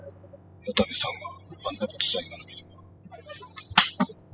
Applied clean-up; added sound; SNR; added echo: classical method spectral subtraction.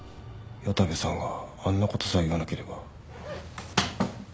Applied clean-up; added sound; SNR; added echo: none; none; none; none.